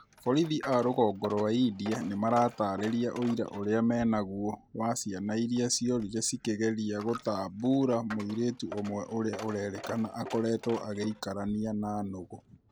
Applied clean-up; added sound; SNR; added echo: none; Coin (dropping); 18 dB; none.